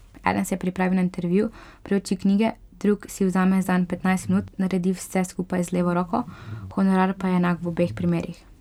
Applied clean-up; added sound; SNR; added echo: none; Bass guitar; 15 dB; none.